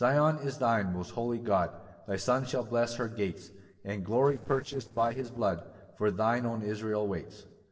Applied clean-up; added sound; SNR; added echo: neural separator model SepFormer DNS4.